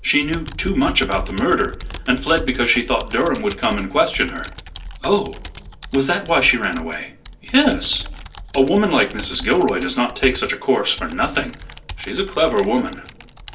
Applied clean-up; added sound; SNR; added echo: none; Computer keyboard; 13 dB; reverberation time 0.3 s.